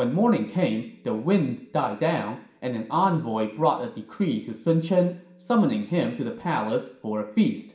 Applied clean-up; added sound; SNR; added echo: none; none; none; reverberation time 0.5 s.